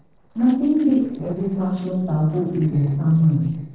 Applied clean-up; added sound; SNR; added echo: neural separator model SepFormer DNS4.